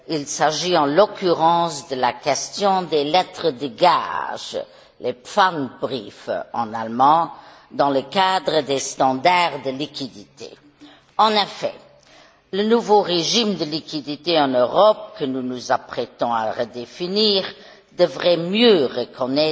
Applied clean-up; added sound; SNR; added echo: none; none; none; none.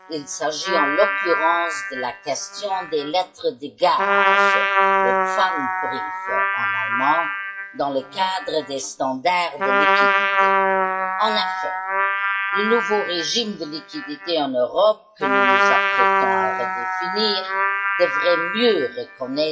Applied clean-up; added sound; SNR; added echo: classical method WPE with log-MMSE.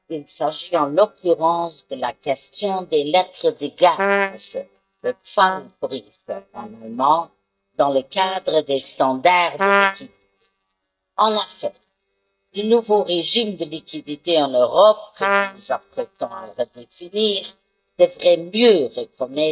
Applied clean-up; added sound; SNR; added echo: neural mask model DeepFilterNet 3.